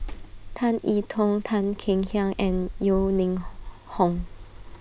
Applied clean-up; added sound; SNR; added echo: none; Sliding door; 11 dB; none.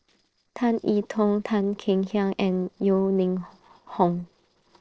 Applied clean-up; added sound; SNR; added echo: neural separator model SepFormer DNS4.